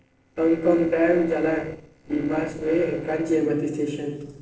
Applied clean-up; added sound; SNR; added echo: neural separator model SepFormer DNS4.